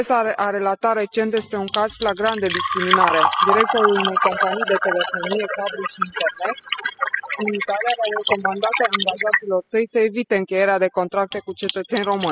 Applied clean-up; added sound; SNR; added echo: classical method spectral subtraction.